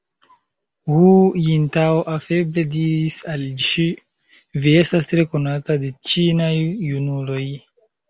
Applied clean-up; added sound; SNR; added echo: none; none; none; none.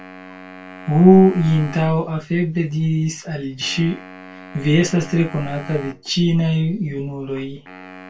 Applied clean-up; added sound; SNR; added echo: none; Wind instrument, woodwind instrument; 20 dB; reverberation time 0.2 s.